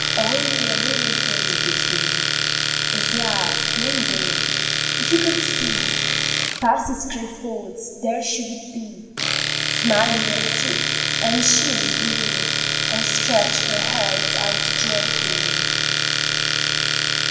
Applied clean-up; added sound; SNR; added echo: none; Domestic sounds, home sounds; -5 dB; reverberation time 1.7 s.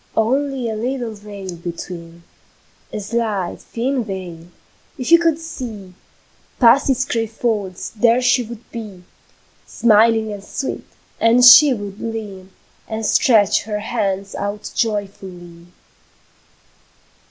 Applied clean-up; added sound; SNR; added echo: none; none; none; none.